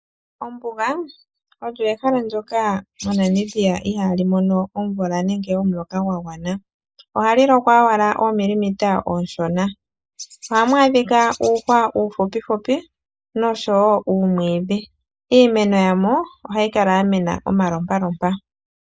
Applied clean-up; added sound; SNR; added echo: neural mask model Resemble Enhance denoiser.